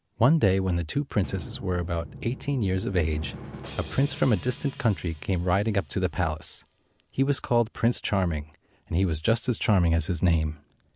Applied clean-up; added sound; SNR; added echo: none; Drum; 19 dB; none.